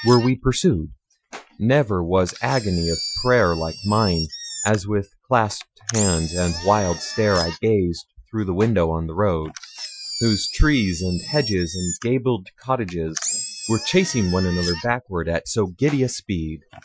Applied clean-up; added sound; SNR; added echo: classical method Wiener filter.